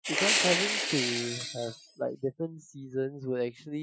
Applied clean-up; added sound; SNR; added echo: classical method Wiener filter.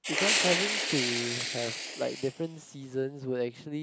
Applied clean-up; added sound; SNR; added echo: none; Fire; -1 dB; none.